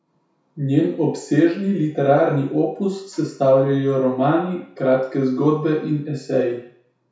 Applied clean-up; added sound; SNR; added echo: none; none; none; reverberation time 0.6 s.